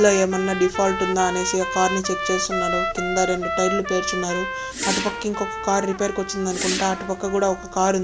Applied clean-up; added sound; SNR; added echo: none; Trumpet + Whoosh, swoosh, swish; 5 dB; none.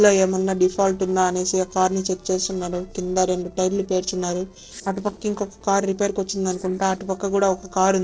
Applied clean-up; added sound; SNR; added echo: neural separator model SepFormer DNS4.